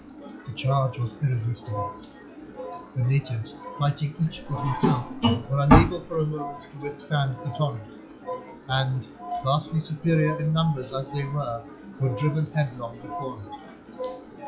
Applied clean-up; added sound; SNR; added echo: classical method log-MMSE.